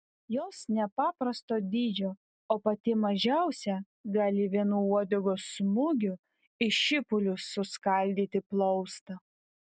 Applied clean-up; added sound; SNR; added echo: none; none; none; none.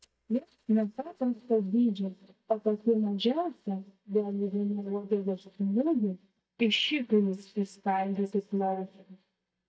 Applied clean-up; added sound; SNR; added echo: neural mask model DeepFilterNet 3.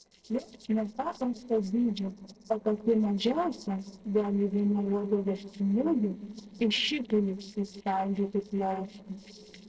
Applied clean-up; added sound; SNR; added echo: neural separator model SepFormer DNS4.